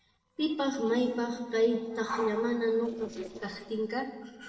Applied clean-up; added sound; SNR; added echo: neural separator model SepFormer DNS4.